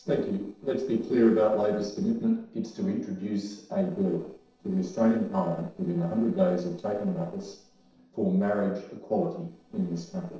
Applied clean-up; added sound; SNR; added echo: neural separator model SepFormer DNS4.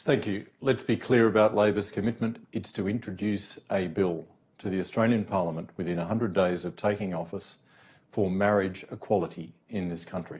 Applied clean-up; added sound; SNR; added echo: none; none; none; none.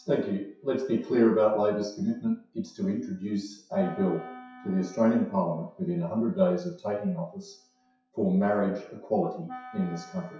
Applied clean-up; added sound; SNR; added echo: classical method WPE with log-MMSE.